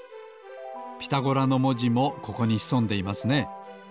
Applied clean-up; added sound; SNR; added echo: none; Keyboard (musical); 15 dB; none.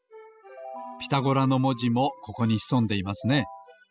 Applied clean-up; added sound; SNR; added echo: classical method spectral subtraction.